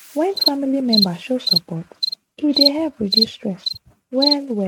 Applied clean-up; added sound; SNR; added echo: neural mask model RNNoise.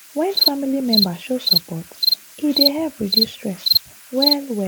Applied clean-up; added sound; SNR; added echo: none; Cricket; -2 dB; none.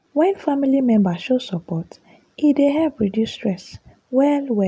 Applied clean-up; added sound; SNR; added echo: none; none; none; none.